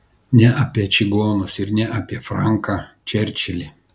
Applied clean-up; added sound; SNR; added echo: none; none; none; none.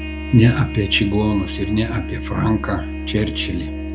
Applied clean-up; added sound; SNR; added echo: none; Trumpet + Musical instrument; 7 dB; none.